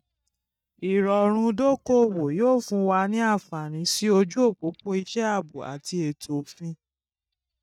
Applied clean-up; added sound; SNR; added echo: neural mask model DeepFilterNet 3.